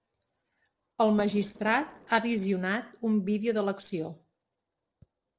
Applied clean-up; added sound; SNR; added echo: neural separator model SepFormer DNS4.